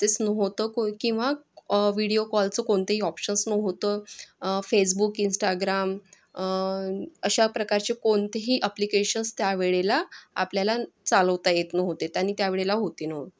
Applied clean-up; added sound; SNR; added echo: none; none; none; none.